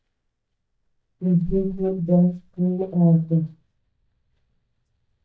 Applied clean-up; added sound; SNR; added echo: neural mask model DeepFilterNet 3.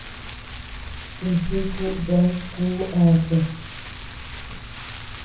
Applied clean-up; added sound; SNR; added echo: none; Rain; 9 dB; reverberation time 0.6 s.